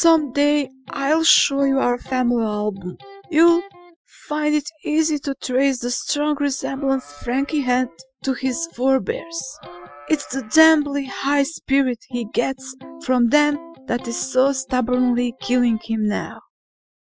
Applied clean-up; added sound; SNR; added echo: classical method Wiener filter.